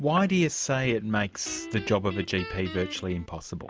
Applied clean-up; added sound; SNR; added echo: none; Guitar; 13 dB; none.